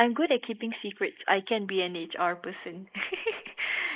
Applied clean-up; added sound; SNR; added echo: neural mask model Resemble Enhance denoiser.